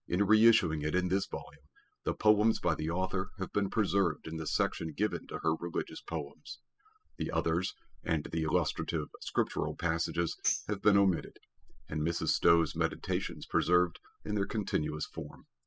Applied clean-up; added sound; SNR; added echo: classical method spectral subtraction.